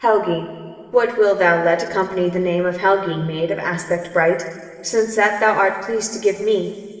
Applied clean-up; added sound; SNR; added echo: none; none; none; reverberation time 2.6 s.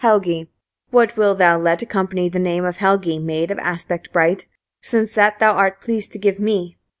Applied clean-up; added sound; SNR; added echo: none; none; none; none.